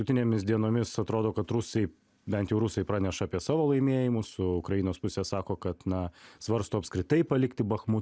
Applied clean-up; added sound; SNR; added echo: none; none; none; none.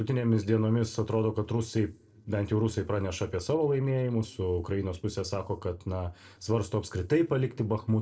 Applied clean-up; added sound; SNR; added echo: neural separator model SepFormer DNS4.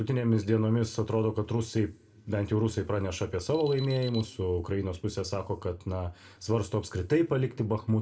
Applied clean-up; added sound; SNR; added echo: none; Alarm; 20 dB; reverberation time 0.3 s.